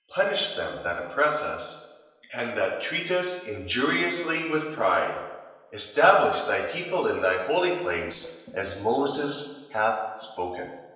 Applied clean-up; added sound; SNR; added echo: neural separator model SepFormer DNS4.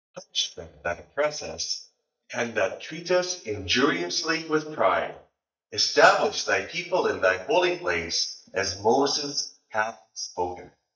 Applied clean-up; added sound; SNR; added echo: neural mask model DeepFilterNet 3.